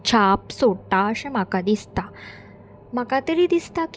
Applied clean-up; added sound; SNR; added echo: none; none; none; none.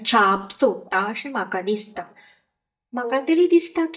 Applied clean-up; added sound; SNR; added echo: neural mask model DeepFilterNet 3.